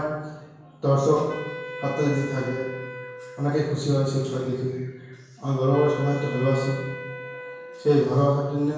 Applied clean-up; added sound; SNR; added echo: none; Wind instrument, woodwind instrument; 13 dB; reverberation time 1.0 s.